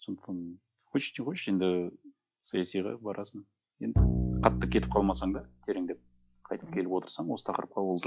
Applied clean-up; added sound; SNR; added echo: classical method log-MMSE.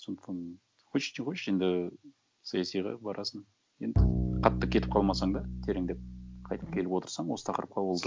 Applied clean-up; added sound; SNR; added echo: none; Bowed string instrument; -1 dB; none.